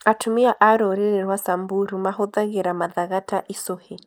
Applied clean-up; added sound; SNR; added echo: neural mask model Resemble Enhance denoiser.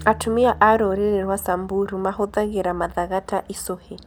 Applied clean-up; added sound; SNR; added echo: none; Bass guitar; 20 dB; none.